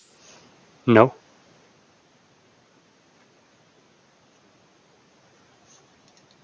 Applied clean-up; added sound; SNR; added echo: none; none; none; none.